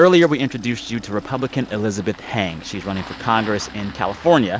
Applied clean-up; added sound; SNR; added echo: none; Engine starting; 18 dB; none.